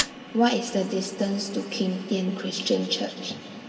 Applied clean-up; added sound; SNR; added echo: none; Fire; 14 dB; reverberation time 2.1 s.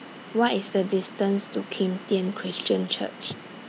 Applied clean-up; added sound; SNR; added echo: none; none; none; none.